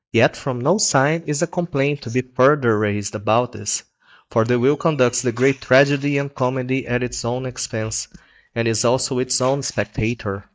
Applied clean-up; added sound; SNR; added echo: neural mask model DeepFilterNet 3.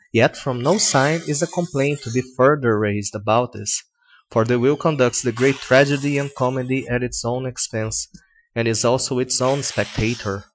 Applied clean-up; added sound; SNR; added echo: classical method Wiener filter.